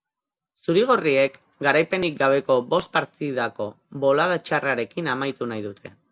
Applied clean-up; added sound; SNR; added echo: none; none; none; none.